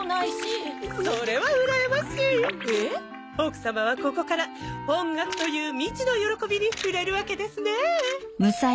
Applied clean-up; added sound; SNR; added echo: none; none; none; none.